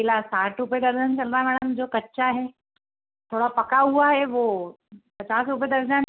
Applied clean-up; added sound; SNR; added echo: none; none; none; none.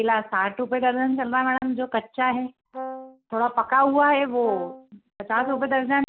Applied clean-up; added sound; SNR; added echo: none; Brass instrument; 13 dB; none.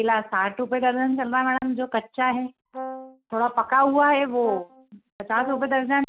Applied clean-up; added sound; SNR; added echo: neural mask model RNNoise.